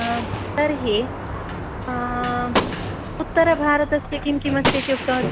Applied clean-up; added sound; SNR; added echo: none; Gunshot, gunfire + Sliding door; 4 dB; none.